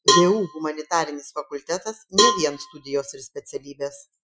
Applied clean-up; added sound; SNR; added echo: classical method Wiener filter.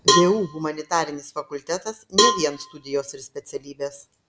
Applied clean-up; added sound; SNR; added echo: none; Cowbell; 0 dB; none.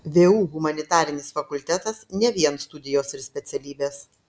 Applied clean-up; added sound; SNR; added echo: none; none; none; none.